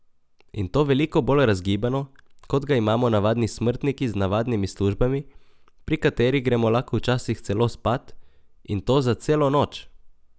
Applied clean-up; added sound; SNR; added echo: none; none; none; none.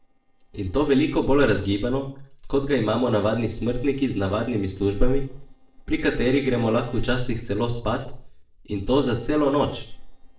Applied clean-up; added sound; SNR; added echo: neural separator model SepFormer DNS4.